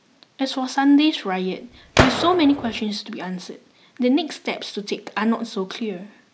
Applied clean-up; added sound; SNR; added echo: none; Gunshot, gunfire; 1 dB; none.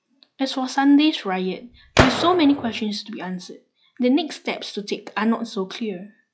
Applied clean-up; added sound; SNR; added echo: classical method log-MMSE.